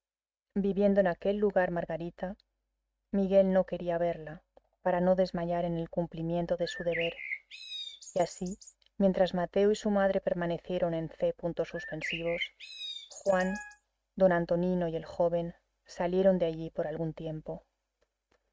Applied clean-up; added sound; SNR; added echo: neural mask model RNNoise.